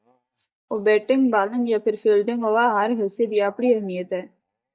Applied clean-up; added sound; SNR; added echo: neural mask model DeepFilterNet 3.